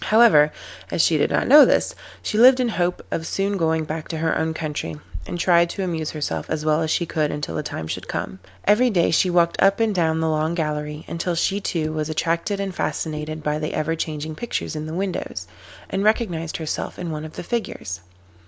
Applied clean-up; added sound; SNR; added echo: none; none; none; none.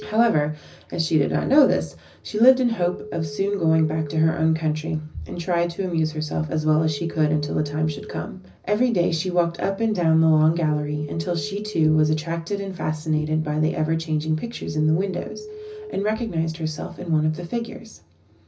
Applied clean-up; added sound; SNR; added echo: none; Telephone; 17 dB; reverberation time 0.4 s.